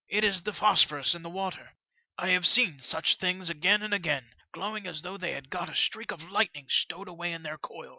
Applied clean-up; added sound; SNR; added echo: none; none; none; none.